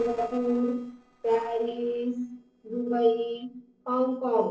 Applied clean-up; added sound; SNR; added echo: neural separator model SepFormer DNS4.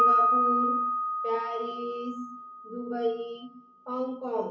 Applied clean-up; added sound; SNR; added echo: none; Piano; -5 dB; reverberation time 0.3 s.